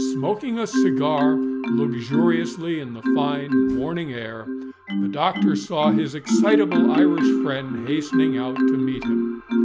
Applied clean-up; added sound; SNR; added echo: none; Marimba, xylophone; -5 dB; none.